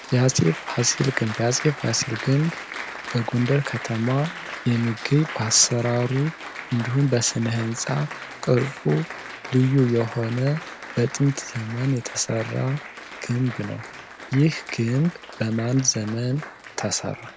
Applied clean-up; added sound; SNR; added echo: none; Applause; 13 dB; none.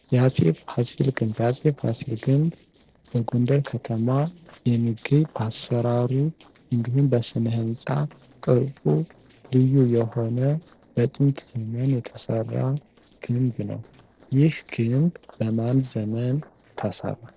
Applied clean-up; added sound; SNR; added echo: neural separator model SepFormer DNS4.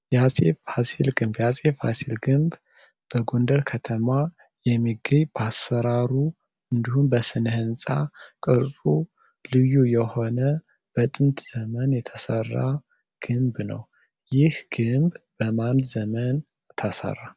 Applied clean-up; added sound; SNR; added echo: none; none; none; none.